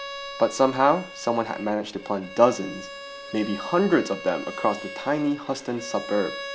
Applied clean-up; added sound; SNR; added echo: none; Bowed string instrument; 13 dB; none.